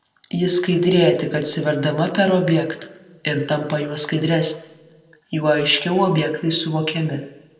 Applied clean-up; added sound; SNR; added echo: none; none; none; reverberation time 0.9 s.